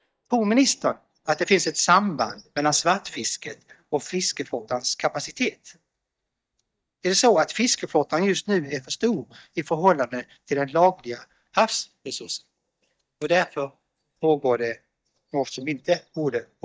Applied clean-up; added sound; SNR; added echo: neural mask model DeepFilterNet 3.